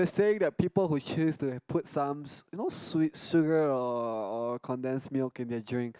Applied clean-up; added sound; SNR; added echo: none; none; none; none.